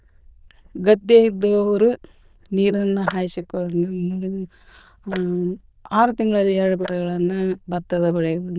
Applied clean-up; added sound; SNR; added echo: neural diffusion model UNIVERSE++.